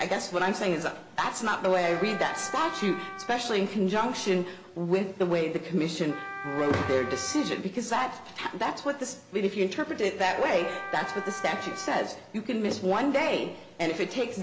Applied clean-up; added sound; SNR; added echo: none; Wind instrument, woodwind instrument; 10 dB; reverberation time 0.6 s.